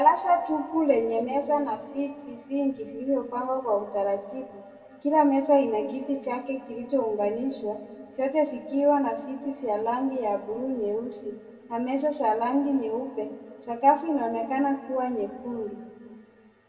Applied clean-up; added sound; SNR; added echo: none; none; none; reverberation time 1.8 s.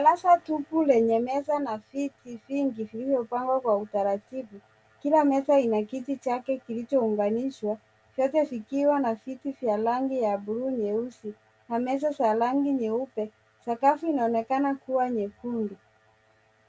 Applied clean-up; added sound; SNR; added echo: none; none; none; none.